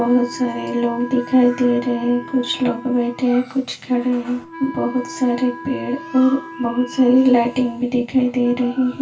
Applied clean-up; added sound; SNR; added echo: none; Wind instrument, woodwind instrument; 17 dB; reverberation time 0.2 s.